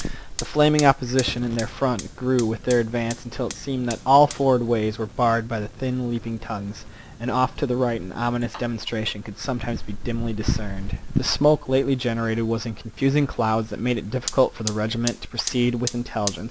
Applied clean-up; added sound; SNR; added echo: none; Fire; 10 dB; none.